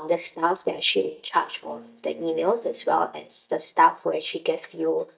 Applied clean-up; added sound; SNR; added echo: neural mask model DeepFilterNet 3.